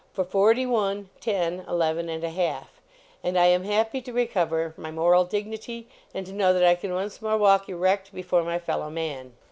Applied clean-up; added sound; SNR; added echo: none; none; none; none.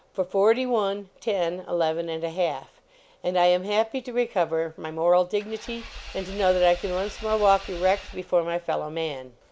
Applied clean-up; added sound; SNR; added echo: none; Engine / Vehicle; 15 dB; none.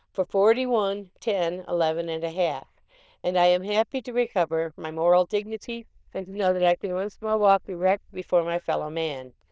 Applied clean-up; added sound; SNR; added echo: neural diffusion model UNIVERSE++.